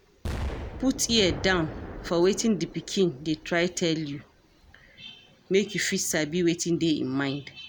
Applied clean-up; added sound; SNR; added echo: none; Explosion; 13 dB; none.